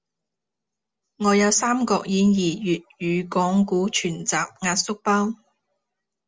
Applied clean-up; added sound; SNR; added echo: none; none; none; none.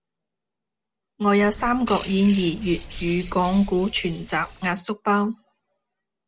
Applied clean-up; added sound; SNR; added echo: none; Bird; 11 dB; none.